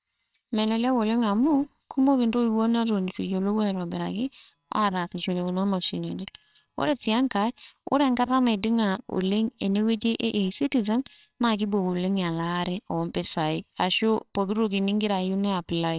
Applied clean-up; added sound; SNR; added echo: neural separator model SepFormer WHAMR!.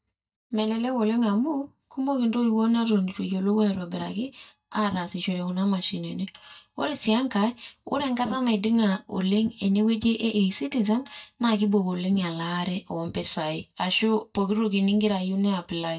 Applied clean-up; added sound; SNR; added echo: neural mask model DeepFilterNet 3.